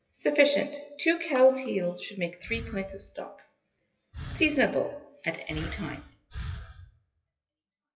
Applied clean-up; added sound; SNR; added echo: classical method WPE with log-MMSE.